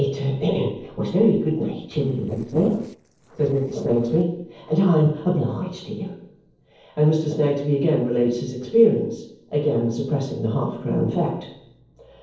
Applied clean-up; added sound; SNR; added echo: neural separator model SepFormer DNS4.